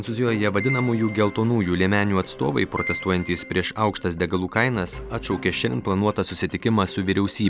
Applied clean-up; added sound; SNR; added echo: none; Piano; 14 dB; none.